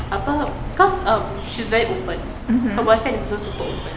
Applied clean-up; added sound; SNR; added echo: none; none; none; none.